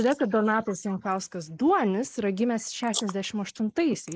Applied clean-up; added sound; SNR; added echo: neural mask model Resemble Enhance denoiser.